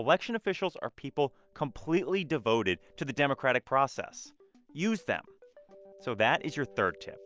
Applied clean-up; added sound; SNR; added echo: none; none; none; none.